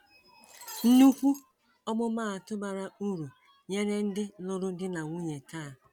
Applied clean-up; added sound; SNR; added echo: none; Shatter; 15 dB; none.